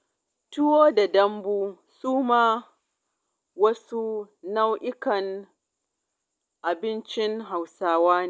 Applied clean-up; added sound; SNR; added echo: none; none; none; none.